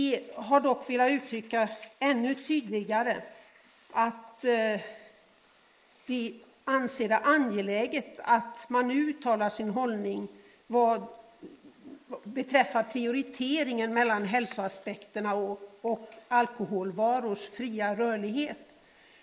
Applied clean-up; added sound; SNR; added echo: neural mask model Resemble Enhance denoiser.